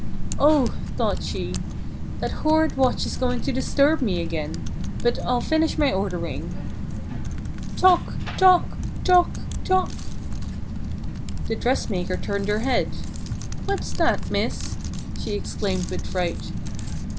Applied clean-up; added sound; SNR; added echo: none; Typing; 1 dB; none.